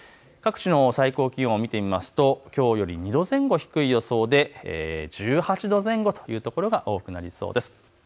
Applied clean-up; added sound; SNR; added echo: none; none; none; none.